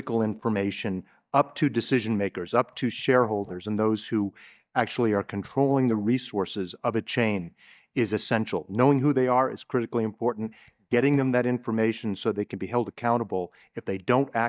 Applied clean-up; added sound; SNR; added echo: neural mask model DeepFilterNet 3.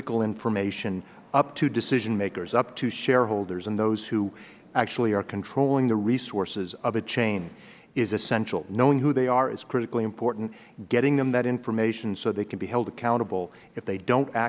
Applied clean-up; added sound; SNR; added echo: none; none; none; none.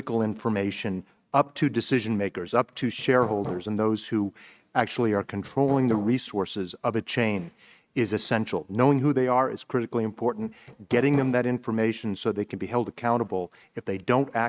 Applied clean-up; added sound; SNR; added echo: neural mask model RNNoise.